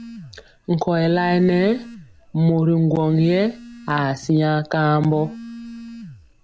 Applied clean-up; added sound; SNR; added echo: none; Telephone; 19 dB; none.